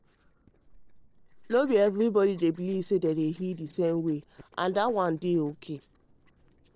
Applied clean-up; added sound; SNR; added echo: neural separator model SepFormer DNS4.